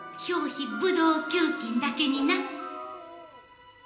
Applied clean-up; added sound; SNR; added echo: none; Bark; 19 dB; reverberation time 0.9 s.